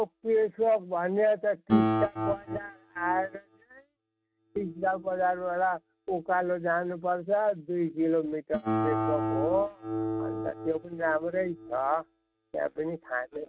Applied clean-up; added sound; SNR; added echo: neural mask model RNNoise.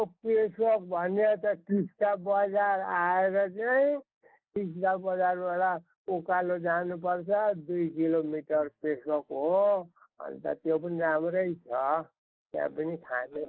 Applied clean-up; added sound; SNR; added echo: neural mask model Resemble Enhance denoiser.